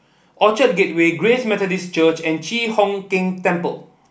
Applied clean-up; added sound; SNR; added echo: none; none; none; none.